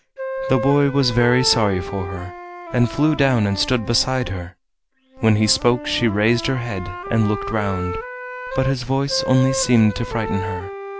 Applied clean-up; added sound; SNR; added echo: none; Wind instrument, woodwind instrument; 10 dB; none.